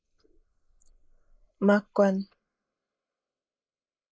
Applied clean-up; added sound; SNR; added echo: neural mask model Resemble Enhance denoiser.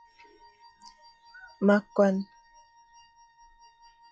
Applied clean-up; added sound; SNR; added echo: classical method log-MMSE.